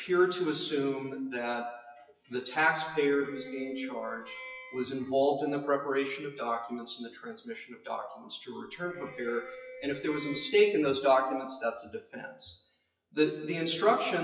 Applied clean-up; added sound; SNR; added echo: classical method WPE with log-MMSE.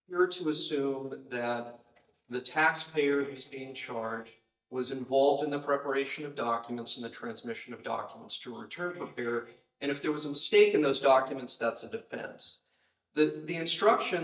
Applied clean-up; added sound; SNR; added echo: neural mask model DeepFilterNet 3.